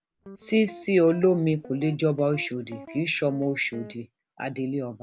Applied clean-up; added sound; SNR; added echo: none; Guitar; 19 dB; none.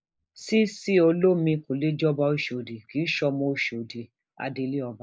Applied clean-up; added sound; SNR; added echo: neural mask model Resemble Enhance denoiser.